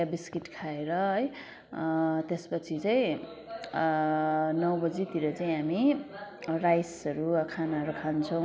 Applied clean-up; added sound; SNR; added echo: none; none; none; none.